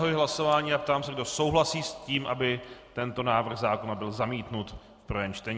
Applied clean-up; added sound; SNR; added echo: none; none; none; none.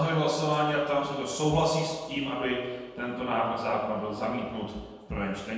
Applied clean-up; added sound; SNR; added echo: none; none; none; reverberation time 1.1 s.